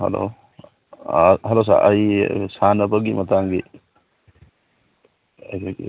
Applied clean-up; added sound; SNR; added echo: none; none; none; none.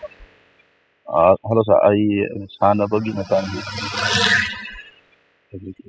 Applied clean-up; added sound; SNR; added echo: classical method spectral subtraction.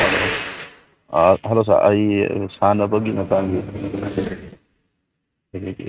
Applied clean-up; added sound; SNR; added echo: neural mask model RNNoise.